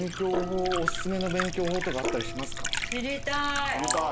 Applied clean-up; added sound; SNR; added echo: none; Gong + Liquid; 2 dB; none.